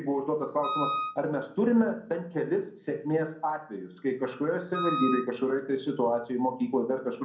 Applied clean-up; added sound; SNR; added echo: none; Wind instrument, woodwind instrument; 4 dB; reverberation time 0.6 s.